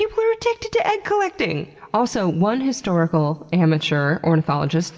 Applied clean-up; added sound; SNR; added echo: none; none; none; reverberation time 2.4 s.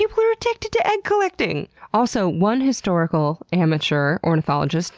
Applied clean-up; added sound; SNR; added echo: none; none; none; none.